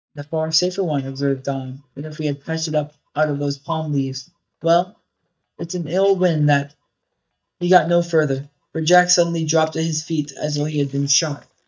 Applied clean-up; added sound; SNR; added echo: neural mask model DeepFilterNet 3.